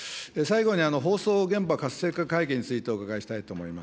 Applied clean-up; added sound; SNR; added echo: none; none; none; none.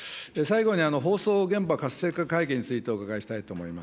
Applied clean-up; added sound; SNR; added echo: none; Tambourine; 18 dB; none.